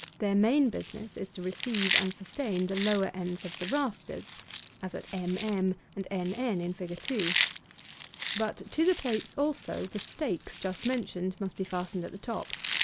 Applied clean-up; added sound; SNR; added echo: none; Chewing, mastication; 1 dB; none.